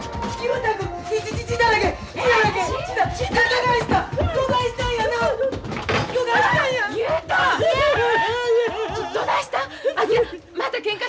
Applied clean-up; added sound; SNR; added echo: none; none; none; none.